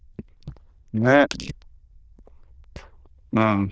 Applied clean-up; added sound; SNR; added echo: neural diffusion model UNIVERSE++.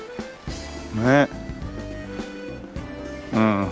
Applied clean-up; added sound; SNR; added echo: none; none; none; none.